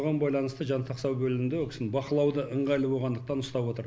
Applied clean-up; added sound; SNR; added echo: none; none; none; none.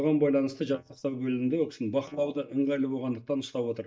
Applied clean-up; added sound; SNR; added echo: neural mask model DeepFilterNet 3.